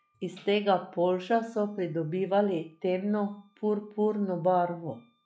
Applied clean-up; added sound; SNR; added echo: classical method log-MMSE.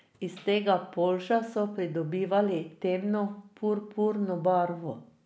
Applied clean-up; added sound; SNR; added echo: none; none; none; none.